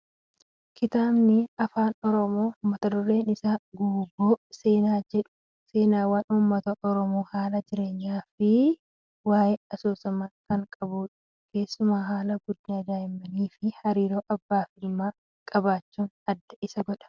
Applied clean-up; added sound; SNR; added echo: none; none; none; none.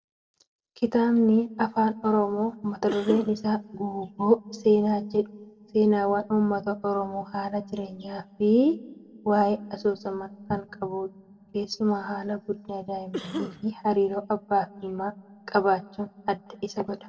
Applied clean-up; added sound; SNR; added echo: none; Cough; 11 dB; reverberation time 1.0 s.